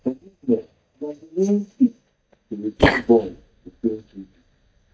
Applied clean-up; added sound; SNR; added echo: neural mask model DeepFilterNet 3.